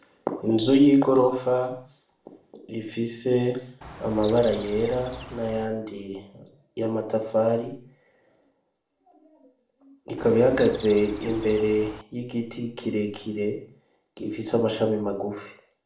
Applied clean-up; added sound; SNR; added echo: none; Chirp, tweet; 15 dB; reverberation time 0.5 s.